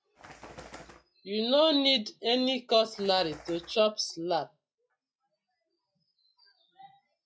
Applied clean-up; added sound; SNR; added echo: classical method log-MMSE.